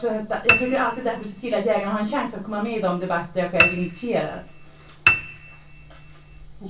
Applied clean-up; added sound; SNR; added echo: none; Piano; 0 dB; reverberation time 0.2 s.